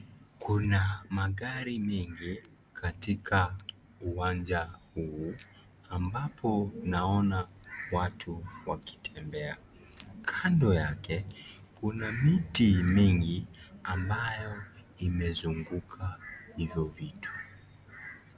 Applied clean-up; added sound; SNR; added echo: none; none; none; none.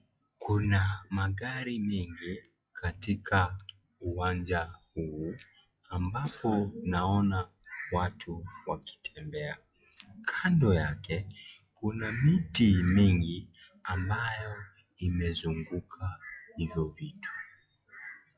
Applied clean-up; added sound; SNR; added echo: classical method log-MMSE.